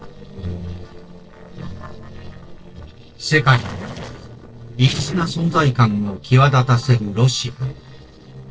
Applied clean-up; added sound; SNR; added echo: neural separator model SepFormer DNS4.